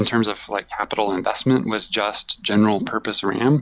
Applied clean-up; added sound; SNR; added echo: none; none; none; none.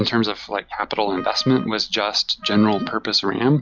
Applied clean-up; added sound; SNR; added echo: none; Wind instrument, woodwind instrument; 18 dB; none.